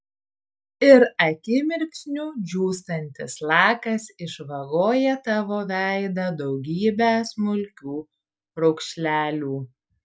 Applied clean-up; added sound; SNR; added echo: none; none; none; none.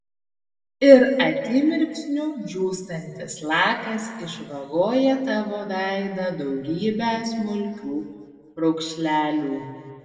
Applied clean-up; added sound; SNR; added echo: none; none; none; reverberation time 1.6 s.